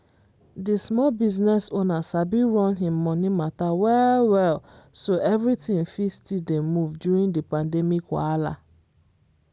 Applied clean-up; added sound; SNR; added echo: none; none; none; none.